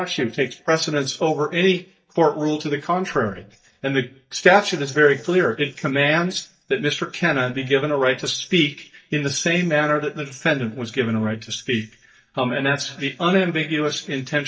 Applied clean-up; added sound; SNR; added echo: neural mask model DeepFilterNet 3.